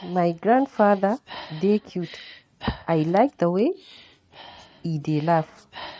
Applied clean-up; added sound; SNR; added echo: neural mask model RNNoise.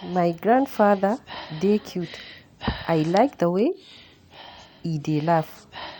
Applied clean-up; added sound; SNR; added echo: none; Breathing; 16 dB; none.